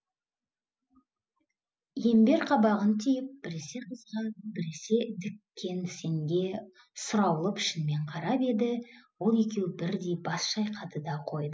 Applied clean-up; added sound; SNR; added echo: none; none; none; none.